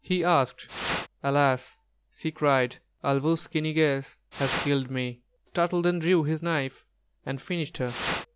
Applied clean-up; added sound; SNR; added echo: none; Fire; 3 dB; none.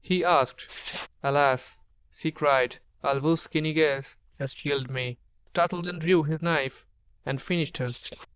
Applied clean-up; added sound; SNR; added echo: neural diffusion model UNIVERSE++.